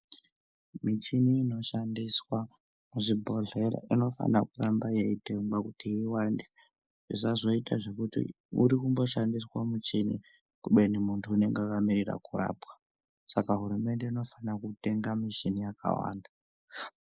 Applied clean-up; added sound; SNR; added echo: neural mask model Resemble Enhance denoiser.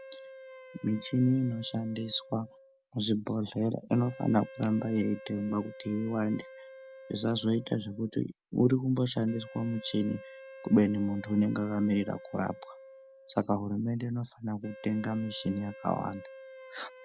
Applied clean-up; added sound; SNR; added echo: none; Wind instrument, woodwind instrument; 18 dB; none.